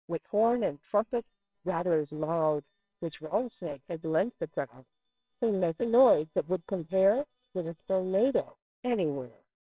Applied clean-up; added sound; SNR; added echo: neural separator model SepFormer WHAMR!.